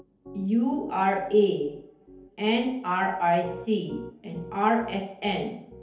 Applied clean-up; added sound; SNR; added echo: none; Piano; 19 dB; reverberation time 2.2 s.